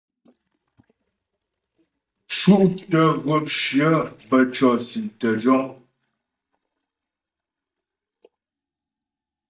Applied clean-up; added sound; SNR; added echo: neural mask model DeepFilterNet 3.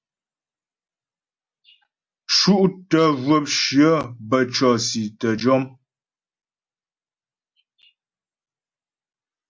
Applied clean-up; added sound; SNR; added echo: none; none; none; none.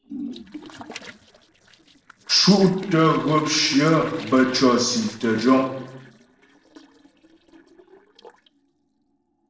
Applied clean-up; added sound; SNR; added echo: neural separator model SepFormer DNS4.